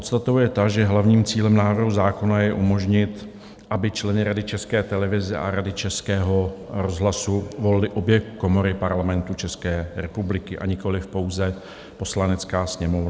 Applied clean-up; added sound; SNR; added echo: none; none; none; none.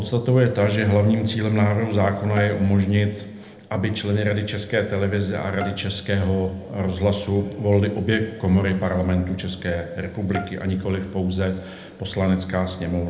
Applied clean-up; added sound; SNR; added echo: none; Bowed string instrument; 19 dB; reverberation time 0.7 s.